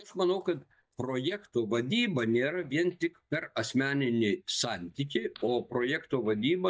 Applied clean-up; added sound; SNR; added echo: neural mask model DeepFilterNet 3.